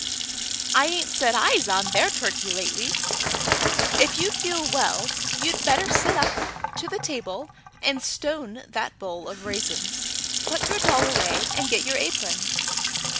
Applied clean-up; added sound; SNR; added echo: none; Sink (filling or washing) / Water tap, faucet / Splash, splatter + Bird; -1 dB; none.